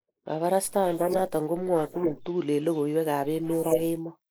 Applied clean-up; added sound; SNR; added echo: neural mask model Resemble Enhance denoiser.